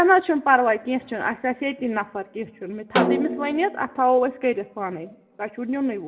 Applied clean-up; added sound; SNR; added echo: none; Snare drum; 5 dB; reverberation time 0.7 s.